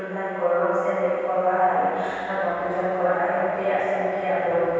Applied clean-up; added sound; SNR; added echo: none; none; none; reverberation time 2.2 s.